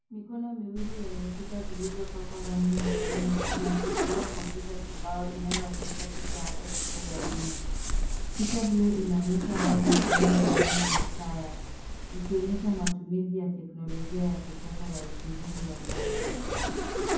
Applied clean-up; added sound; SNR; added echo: none; Zipper (clothing); 0 dB; reverberation time 0.9 s.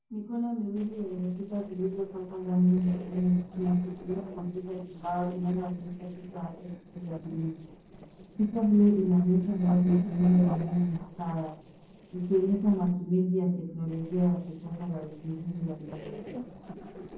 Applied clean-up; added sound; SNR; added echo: neural separator model SepFormer DNS4.